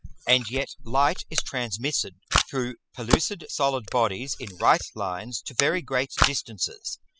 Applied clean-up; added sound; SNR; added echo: classical method spectral subtraction.